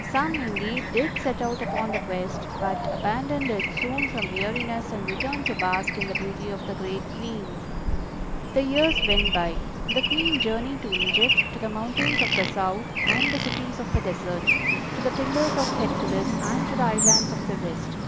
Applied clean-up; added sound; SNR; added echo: none; Livestock, farm animals, working animals + Traffic noise, roadway noise / Bird; -2 dB; none.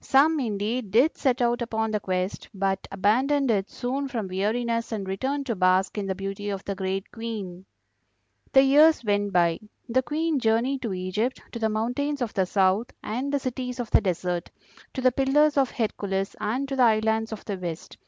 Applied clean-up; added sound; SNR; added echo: none; none; none; none.